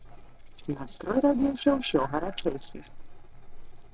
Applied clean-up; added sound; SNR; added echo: neural separator model SepFormer DNS4.